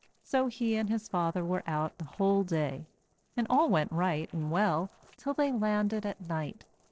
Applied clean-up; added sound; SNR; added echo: neural separator model SepFormer DNS4.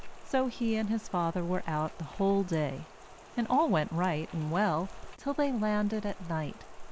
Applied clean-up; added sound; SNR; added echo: none; Rain; 11 dB; none.